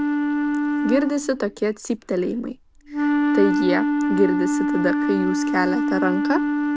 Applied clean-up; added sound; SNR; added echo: none; Wind instrument, woodwind instrument; -2 dB; none.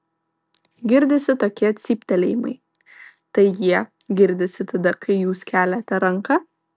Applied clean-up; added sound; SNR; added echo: none; none; none; none.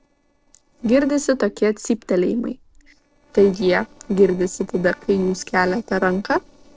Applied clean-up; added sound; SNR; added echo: neural separator model SepFormer DNS4.